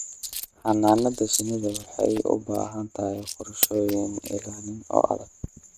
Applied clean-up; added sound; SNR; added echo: neural mask model RNNoise.